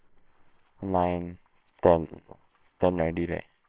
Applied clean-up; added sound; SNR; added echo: neural separator model SepFormer WHAMR!.